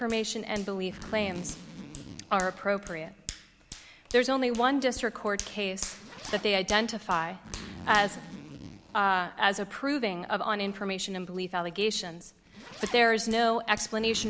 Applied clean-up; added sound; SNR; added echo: none; Hands + Zipper (clothing); 15 dB; none.